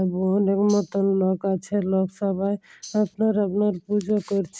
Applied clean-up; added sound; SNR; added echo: none; Tambourine; 20 dB; none.